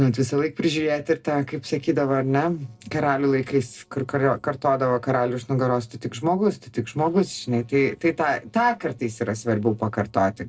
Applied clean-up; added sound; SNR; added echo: neural separator model SepFormer DNS4.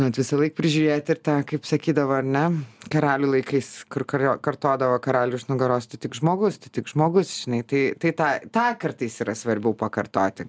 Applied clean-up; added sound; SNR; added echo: none; none; none; none.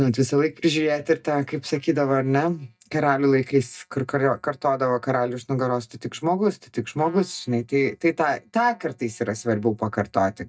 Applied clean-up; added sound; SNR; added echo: neural mask model DeepFilterNet 3.